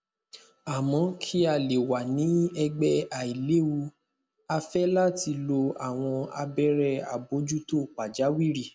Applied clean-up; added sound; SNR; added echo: none; none; none; none.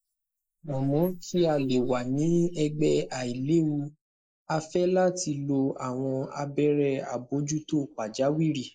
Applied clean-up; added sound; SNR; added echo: neural mask model Resemble Enhance denoiser.